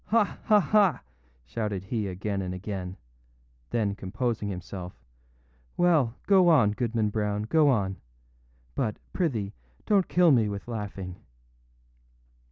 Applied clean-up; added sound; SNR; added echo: none; none; none; none.